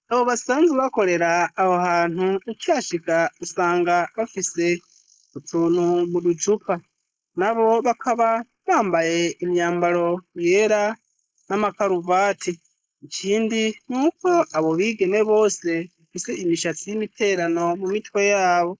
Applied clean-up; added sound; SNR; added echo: neural mask model Resemble Enhance denoiser.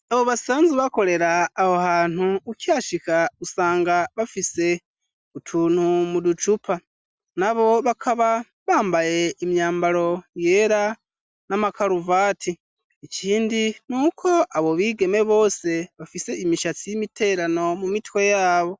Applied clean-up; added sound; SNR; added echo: none; none; none; none.